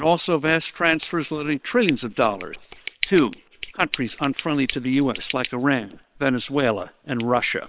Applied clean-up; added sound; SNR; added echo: neural separator model SepFormer WHAM!.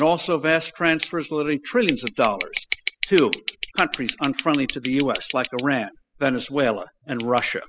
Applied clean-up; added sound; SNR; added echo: classical method spectral subtraction.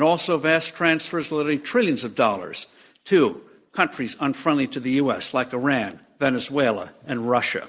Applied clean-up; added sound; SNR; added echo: none; none; none; none.